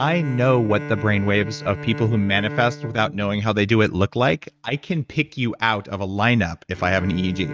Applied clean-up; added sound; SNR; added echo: neural mask model RNNoise.